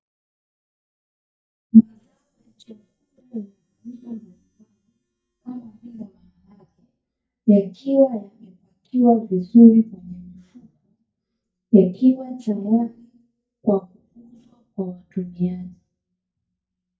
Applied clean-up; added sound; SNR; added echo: neural mask model DeepFilterNet 3.